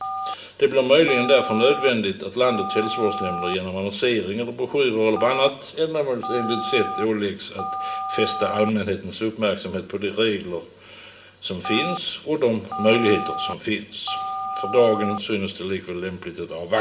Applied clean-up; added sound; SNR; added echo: none; Telephone; 7 dB; reverberation time 0.5 s.